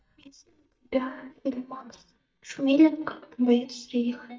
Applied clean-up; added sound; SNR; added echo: neural mask model DeepFilterNet 3.